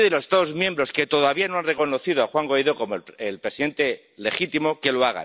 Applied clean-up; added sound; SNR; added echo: none; none; none; none.